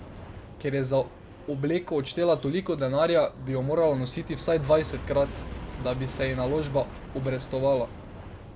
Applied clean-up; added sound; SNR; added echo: none; Aircraft; 13 dB; none.